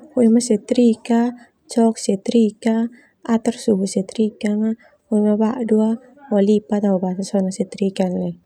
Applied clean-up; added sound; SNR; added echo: none; none; none; none.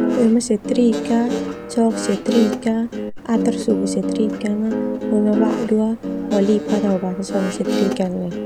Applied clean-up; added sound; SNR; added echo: none; Guitar; 4 dB; none.